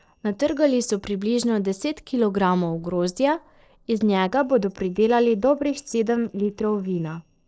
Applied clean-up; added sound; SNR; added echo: neural separator model SepFormer DNS4.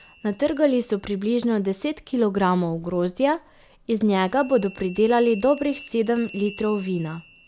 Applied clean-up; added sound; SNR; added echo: none; Bell; 18 dB; none.